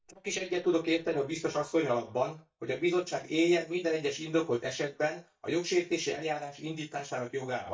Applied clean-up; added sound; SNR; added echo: neural mask model DeepFilterNet 3.